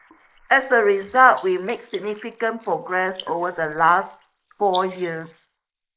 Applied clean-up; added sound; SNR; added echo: neural mask model Resemble Enhance denoiser.